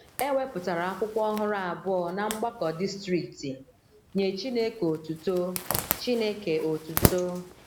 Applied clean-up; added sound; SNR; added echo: none; Zipper (clothing); 6 dB; none.